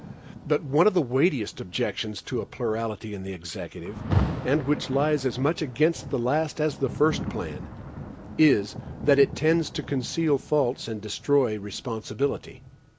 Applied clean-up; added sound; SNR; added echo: none; Rain; 10 dB; none.